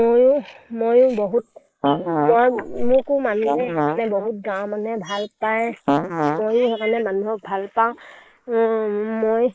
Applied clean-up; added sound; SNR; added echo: neural mask model Resemble Enhance denoiser.